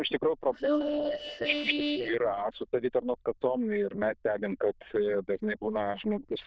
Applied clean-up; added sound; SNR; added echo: neural diffusion model UNIVERSE++.